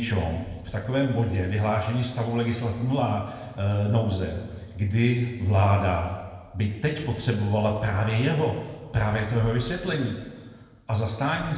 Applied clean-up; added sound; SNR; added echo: none; none; none; reverberation time 1.2 s.